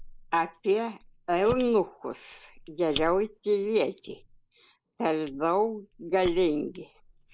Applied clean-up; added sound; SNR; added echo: neural mask model Resemble Enhance denoiser.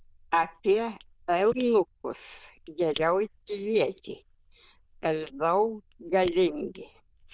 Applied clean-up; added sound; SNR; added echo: neural diffusion model UNIVERSE++.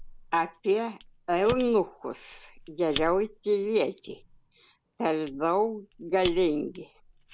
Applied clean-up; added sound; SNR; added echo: none; Fire; 15 dB; none.